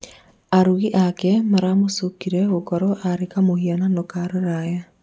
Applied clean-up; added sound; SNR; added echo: none; none; none; none.